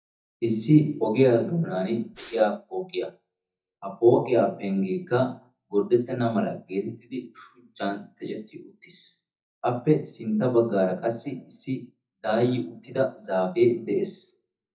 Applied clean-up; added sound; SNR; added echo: neural mask model DeepFilterNet 3.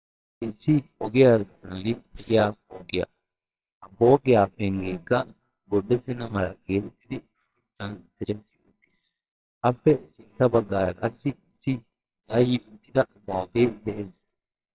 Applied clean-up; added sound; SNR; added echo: neural separator model SepFormer WHAMR!.